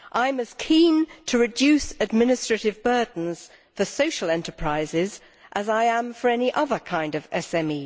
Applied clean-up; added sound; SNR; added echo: none; none; none; none.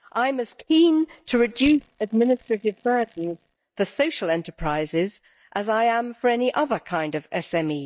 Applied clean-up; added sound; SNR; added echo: neural mask model DeepFilterNet 3.